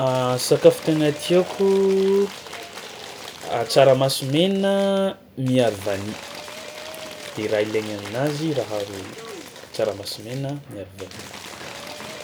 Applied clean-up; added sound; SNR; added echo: none; Applause / Crowd / Cheering; 15 dB; none.